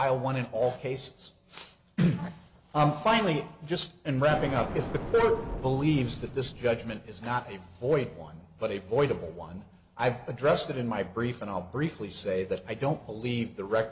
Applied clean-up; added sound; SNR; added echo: none; Explosion; 9 dB; none.